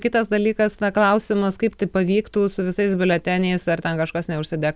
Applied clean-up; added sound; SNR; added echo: none; none; none; none.